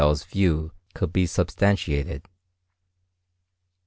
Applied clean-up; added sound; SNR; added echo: none; none; none; none.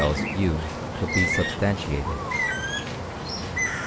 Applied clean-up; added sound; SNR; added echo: none; Bird; 0 dB; none.